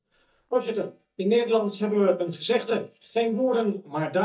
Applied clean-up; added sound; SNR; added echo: neural mask model DeepFilterNet 3.